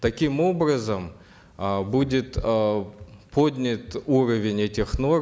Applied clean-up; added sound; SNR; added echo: none; none; none; none.